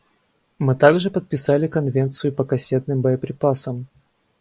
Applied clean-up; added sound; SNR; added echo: none; none; none; none.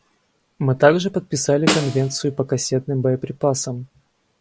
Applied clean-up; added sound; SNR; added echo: none; Snare drum; 7 dB; none.